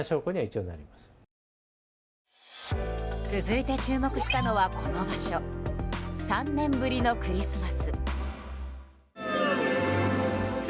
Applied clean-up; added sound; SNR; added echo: none; none; none; none.